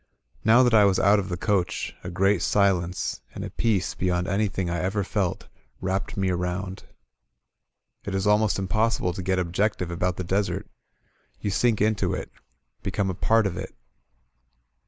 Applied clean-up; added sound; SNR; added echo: none; none; none; none.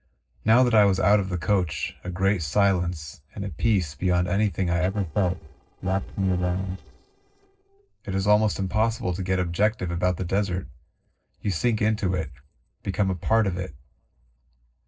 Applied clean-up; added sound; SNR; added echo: neural separator model SepFormer DNS4.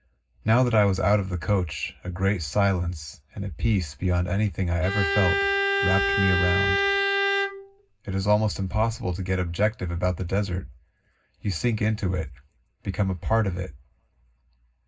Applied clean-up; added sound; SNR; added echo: none; Bowed string instrument; -1 dB; reverberation time 0.4 s.